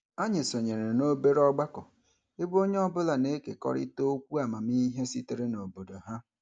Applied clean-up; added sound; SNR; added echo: none; none; none; none.